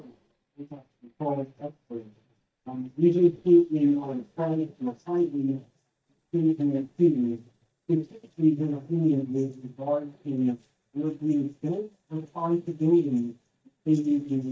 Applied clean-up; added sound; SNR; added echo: neural mask model DeepFilterNet 3.